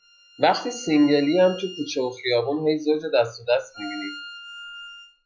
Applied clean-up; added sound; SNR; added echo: classical method log-MMSE.